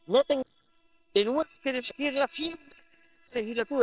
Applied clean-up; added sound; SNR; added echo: neural separator model SepFormer WHAM!.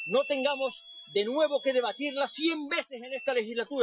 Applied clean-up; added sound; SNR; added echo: classical method Wiener filter.